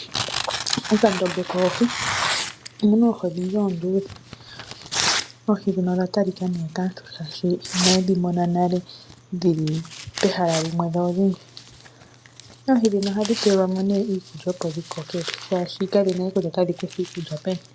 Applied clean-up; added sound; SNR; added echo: none; Tearing; 9 dB; none.